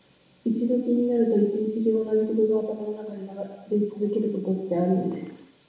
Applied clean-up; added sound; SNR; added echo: none; none; none; reverberation time 0.9 s.